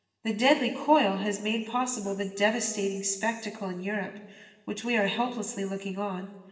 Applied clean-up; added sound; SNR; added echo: neural separator model SepFormer DNS4.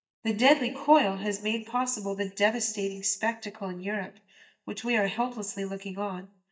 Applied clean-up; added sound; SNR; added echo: neural mask model DeepFilterNet 3.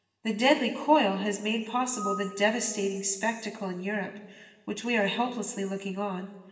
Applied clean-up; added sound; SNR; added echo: none; Screech / Glass; 11 dB; reverberation time 1.1 s.